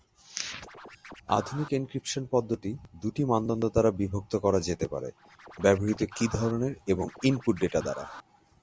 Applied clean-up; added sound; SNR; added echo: none; Scratching (performance technique); 18 dB; none.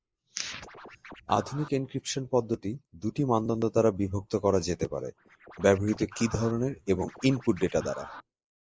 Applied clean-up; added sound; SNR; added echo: neural mask model Resemble Enhance denoiser.